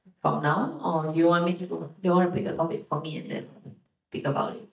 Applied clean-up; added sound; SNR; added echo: neural mask model DeepFilterNet 3.